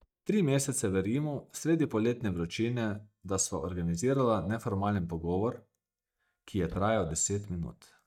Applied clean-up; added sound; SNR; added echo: neural mask model DeepFilterNet 3.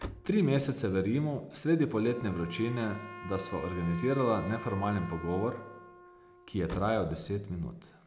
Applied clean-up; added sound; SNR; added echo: none; Slam + Wind instrument, woodwind instrument; 15 dB; none.